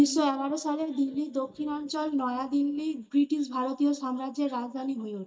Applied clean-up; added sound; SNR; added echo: neural mask model DeepFilterNet 3.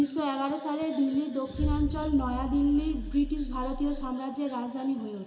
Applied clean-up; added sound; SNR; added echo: none; Explosion; 5 dB; reverberation time 2.8 s.